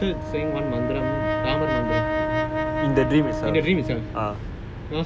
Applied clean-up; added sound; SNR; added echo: none; Brass instrument; 2 dB; none.